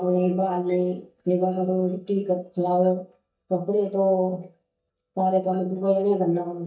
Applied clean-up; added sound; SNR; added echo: neural mask model DeepFilterNet 3.